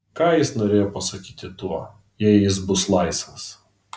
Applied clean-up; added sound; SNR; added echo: none; none; none; none.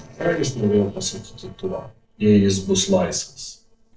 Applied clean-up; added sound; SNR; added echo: neural separator model SepFormer DNS4.